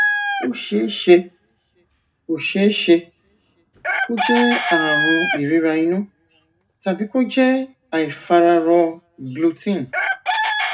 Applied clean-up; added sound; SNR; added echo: none; Chicken, rooster; 6 dB; reverberation time 0.2 s.